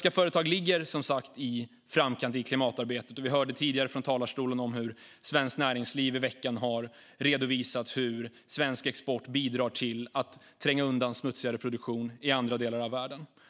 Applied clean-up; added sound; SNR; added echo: none; none; none; none.